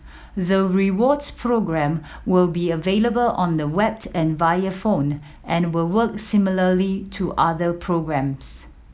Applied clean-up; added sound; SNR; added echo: none; none; none; none.